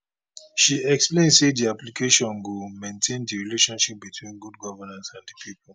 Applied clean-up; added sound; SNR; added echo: none; none; none; none.